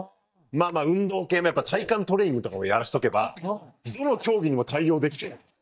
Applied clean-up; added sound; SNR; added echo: neural mask model DeepFilterNet 3.